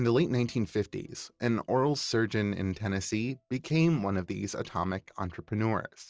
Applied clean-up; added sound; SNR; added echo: none; none; none; none.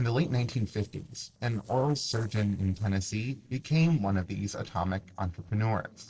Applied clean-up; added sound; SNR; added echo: neural separator model SepFormer DNS4.